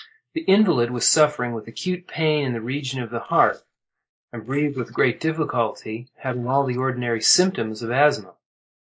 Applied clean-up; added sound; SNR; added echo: neural mask model Resemble Enhance denoiser.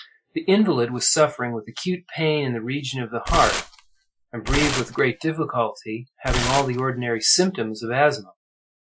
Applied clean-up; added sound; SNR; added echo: classical method Wiener filter.